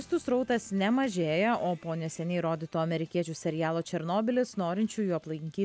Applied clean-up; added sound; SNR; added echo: none; none; none; none.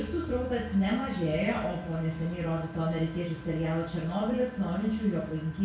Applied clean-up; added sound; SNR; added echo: none; Engine; 19 dB; reverberation time 0.6 s.